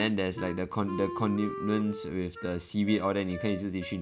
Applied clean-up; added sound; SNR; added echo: none; Wind instrument, woodwind instrument; 11 dB; none.